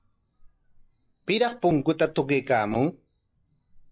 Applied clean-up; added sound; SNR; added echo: classical method log-MMSE.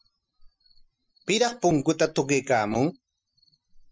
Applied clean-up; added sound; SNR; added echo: classical method Wiener filter.